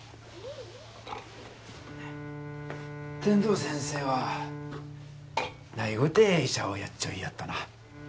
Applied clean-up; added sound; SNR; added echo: none; Bowed string instrument; 12 dB; none.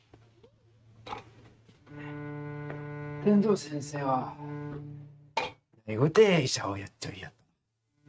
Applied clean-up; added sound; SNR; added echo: neural mask model RNNoise.